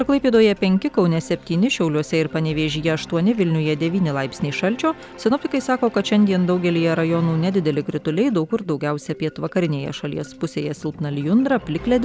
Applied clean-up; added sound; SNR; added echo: none; none; none; none.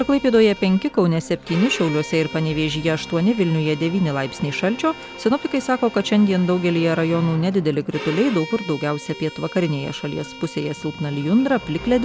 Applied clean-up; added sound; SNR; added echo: none; Bowed string instrument; 17 dB; none.